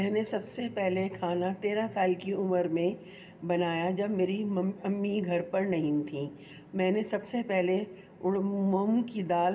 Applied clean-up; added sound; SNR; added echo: none; none; none; reverberation time 2.0 s.